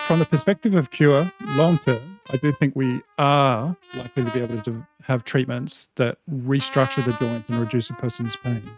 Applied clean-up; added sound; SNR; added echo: neural mask model RNNoise.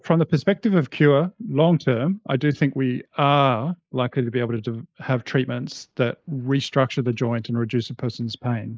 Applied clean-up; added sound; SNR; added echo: neural mask model Resemble Enhance denoiser.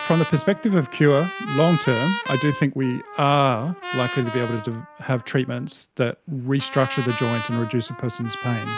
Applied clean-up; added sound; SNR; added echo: none; Trumpet; 10 dB; none.